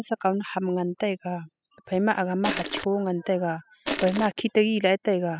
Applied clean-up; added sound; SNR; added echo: classical method spectral subtraction.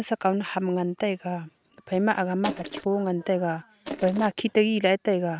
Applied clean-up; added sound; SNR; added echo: neural mask model RNNoise.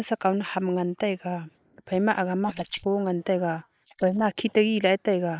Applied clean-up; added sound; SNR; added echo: neural mask model Resemble Enhance denoiser.